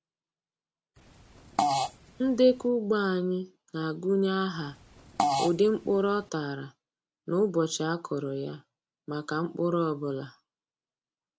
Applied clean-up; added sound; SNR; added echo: none; Fart; 3 dB; none.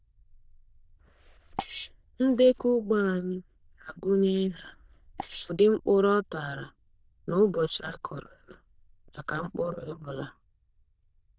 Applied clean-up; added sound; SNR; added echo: neural diffusion model UNIVERSE++.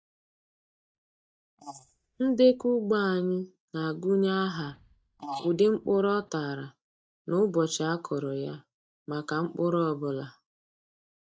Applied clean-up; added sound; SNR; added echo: neural mask model DeepFilterNet 3.